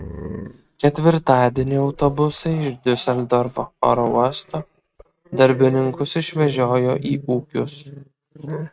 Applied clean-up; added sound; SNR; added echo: neural mask model RNNoise.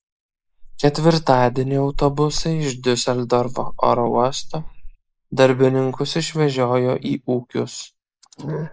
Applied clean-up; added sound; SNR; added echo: neural mask model Resemble Enhance denoiser.